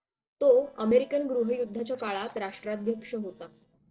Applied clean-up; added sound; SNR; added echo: neural separator model SepFormer DNS4.